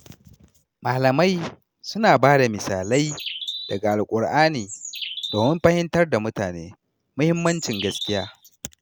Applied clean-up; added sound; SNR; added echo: none; Bird; 11 dB; none.